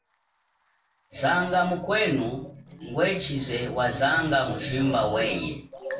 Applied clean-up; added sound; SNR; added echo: neural separator model SepFormer DNS4.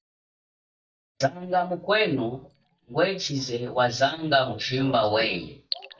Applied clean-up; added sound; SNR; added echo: neural mask model DeepFilterNet 3.